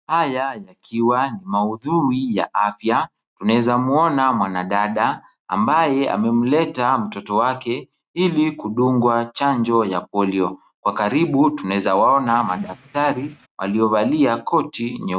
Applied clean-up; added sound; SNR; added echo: neural mask model RNNoise.